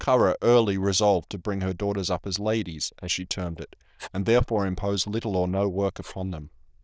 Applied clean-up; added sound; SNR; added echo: neural diffusion model UNIVERSE++.